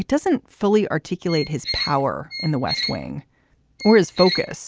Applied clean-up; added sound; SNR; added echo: none; Squeak; 8 dB; none.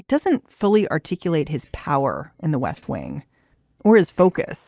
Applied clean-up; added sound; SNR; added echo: neural mask model DeepFilterNet 3.